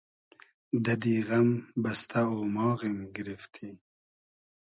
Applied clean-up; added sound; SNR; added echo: none; none; none; none.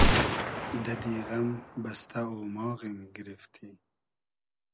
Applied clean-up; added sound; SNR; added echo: none; Gunshot, gunfire; -5 dB; none.